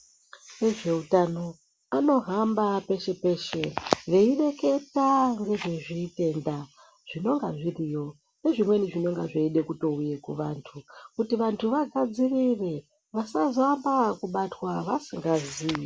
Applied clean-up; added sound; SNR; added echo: none; none; none; none.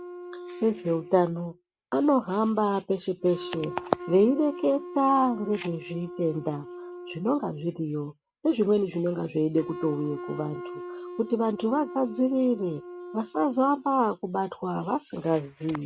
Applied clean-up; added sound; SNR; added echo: neural mask model RNNoise.